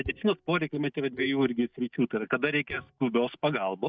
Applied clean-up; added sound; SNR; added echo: neural mask model DeepFilterNet 3.